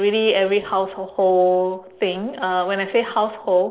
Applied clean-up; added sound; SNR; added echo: neural separator model SepFormer DNS4.